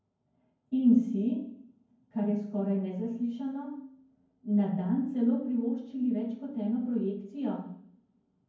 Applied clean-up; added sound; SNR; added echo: none; none; none; reverberation time 0.9 s.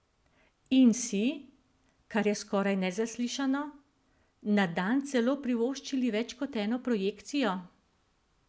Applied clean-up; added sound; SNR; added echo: none; none; none; none.